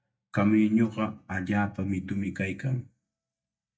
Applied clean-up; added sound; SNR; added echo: neural mask model DeepFilterNet 3.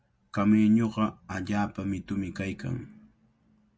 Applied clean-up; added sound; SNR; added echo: none; none; none; none.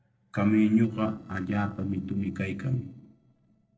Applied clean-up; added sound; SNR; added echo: neural separator model SepFormer DNS4.